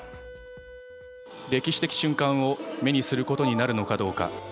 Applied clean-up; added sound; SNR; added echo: none; Wind instrument, woodwind instrument; 20 dB; none.